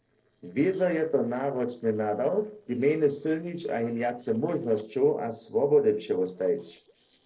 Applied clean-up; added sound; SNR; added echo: neural separator model SepFormer DNS4.